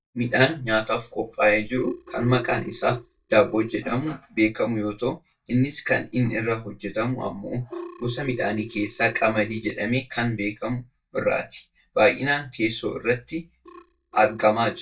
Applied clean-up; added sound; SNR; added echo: neural mask model DeepFilterNet 3.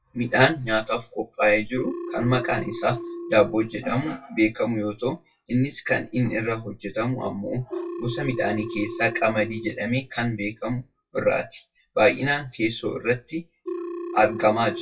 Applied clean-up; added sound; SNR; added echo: classical method WPE with log-MMSE.